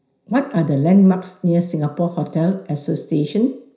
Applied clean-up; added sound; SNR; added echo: none; none; none; reverberation time 0.5 s.